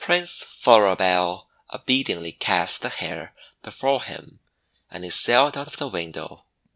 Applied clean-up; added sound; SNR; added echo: none; none; none; none.